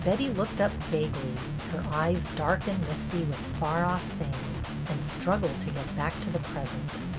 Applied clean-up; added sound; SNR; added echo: none; Guitar; 3 dB; none.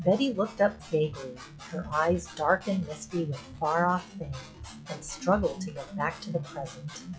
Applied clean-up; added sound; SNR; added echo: classical method log-MMSE.